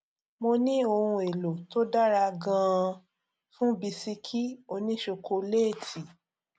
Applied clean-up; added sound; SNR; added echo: none; none; none; none.